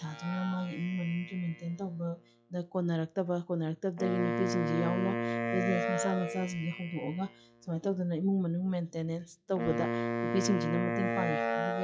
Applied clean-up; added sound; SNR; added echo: classical method log-MMSE.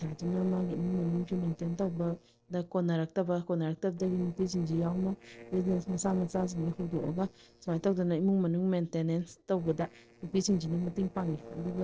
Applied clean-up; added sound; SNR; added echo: neural separator model SepFormer DNS4.